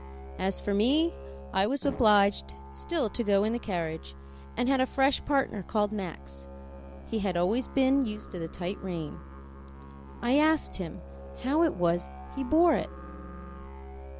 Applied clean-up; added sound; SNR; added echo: none; Musical instrument; 14 dB; none.